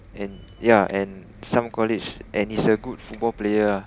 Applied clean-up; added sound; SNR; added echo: none; Bus + Chink, clink; 20 dB; none.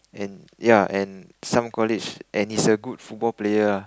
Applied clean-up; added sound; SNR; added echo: none; none; none; none.